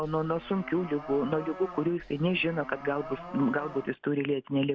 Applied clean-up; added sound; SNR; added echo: none; Livestock, farm animals, working animals; 14 dB; none.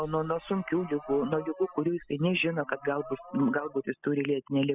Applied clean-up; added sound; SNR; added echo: classical method spectral subtraction.